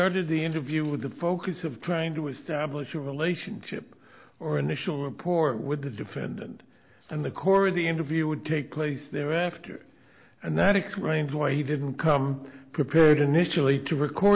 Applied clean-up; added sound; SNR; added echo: none; none; none; none.